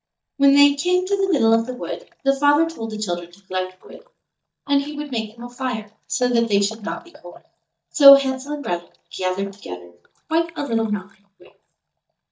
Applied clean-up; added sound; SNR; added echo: neural mask model DeepFilterNet 3.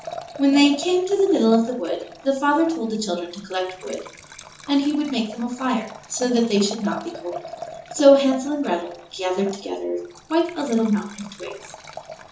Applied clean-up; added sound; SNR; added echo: none; Liquid; 16 dB; reverberation time 0.6 s.